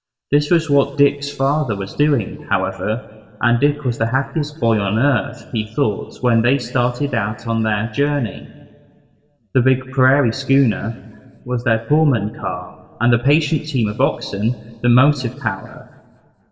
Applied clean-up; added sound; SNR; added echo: none; none; none; reverberation time 1.7 s.